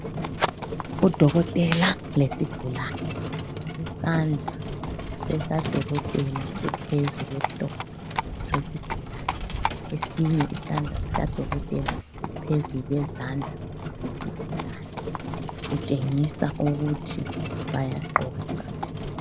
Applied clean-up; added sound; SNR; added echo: none; Livestock, farm animals, working animals; 4 dB; none.